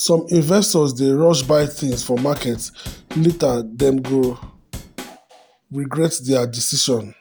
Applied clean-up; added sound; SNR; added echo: none; Drum / Drum kit; 17 dB; none.